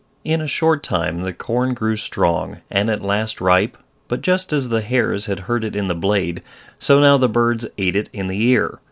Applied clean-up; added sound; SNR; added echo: none; none; none; none.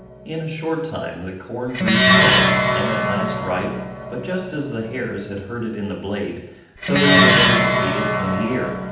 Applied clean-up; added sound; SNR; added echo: none; Plucked string instrument; -5 dB; reverberation time 0.8 s.